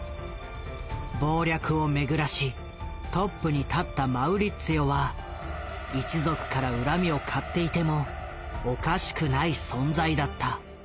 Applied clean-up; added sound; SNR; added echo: none; none; none; none.